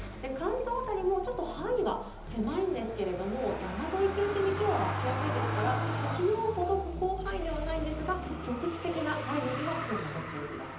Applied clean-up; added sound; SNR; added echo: none; Motor vehicle (road); 5 dB; reverberation time 1.2 s.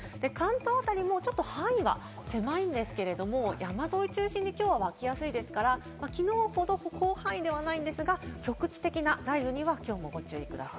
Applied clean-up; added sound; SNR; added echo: none; none; none; none.